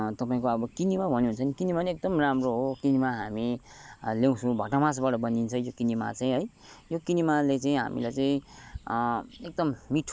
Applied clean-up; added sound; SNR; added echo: none; none; none; none.